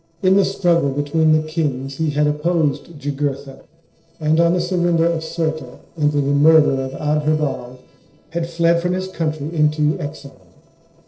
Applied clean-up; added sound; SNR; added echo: neural separator model SepFormer DNS4.